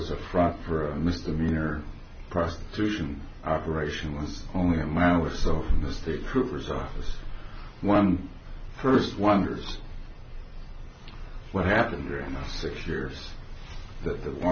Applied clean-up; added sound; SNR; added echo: none; none; none; none.